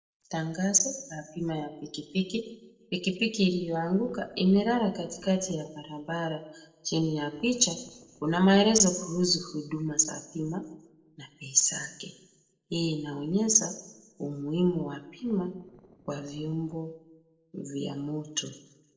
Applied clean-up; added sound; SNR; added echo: neural separator model SepFormer DNS4.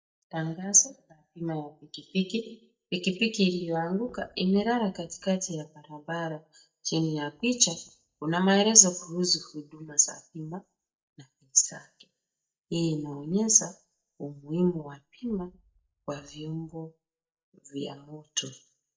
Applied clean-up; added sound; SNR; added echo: neural mask model DeepFilterNet 3.